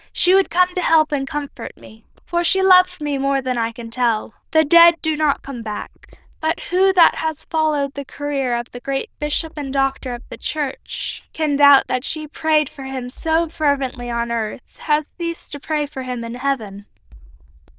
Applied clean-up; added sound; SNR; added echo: neural diffusion model UNIVERSE++.